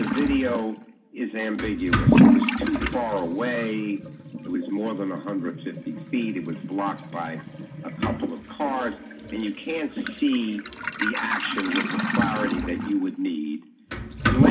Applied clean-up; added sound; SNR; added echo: none; Toilet flush / Liquid; -2 dB; reverberation time 0.7 s.